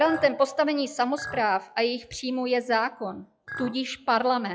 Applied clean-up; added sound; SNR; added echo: classical method log-MMSE.